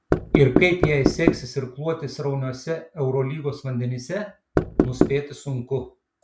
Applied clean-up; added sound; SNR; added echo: none; Knock; -4 dB; none.